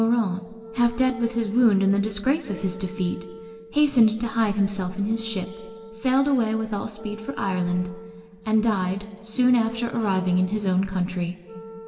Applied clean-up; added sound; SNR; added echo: none; Wind instrument, woodwind instrument; 19 dB; reverberation time 3.0 s.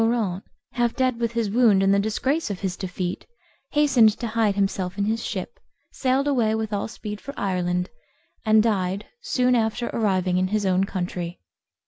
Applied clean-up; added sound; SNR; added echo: none; none; none; none.